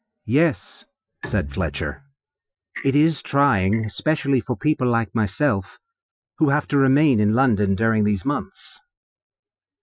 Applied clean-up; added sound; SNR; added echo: classical method Wiener filter.